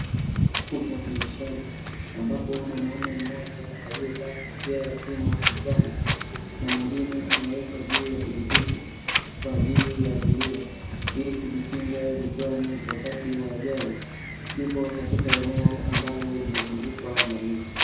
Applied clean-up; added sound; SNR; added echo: none; Wind; -3 dB; reverberation time 0.7 s.